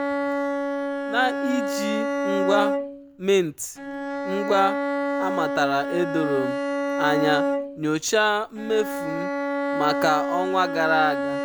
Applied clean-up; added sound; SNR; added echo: none; Bowed string instrument; 1 dB; none.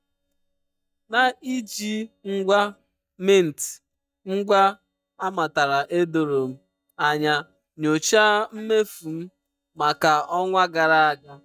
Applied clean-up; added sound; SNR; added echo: neural mask model DeepFilterNet 3.